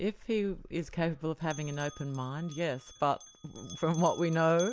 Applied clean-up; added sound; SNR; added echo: none; Bell; 18 dB; none.